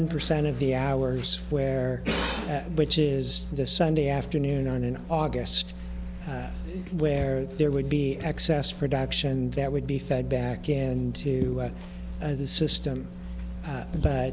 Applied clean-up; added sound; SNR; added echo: none; none; none; none.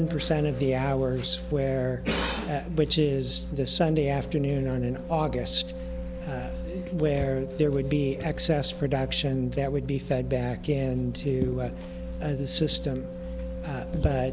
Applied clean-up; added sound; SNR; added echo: none; Wind instrument, woodwind instrument; 14 dB; none.